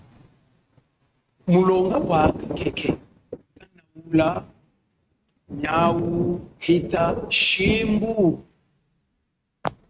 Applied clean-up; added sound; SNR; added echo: neural mask model RNNoise.